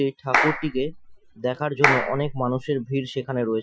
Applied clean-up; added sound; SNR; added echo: classical method Wiener filter.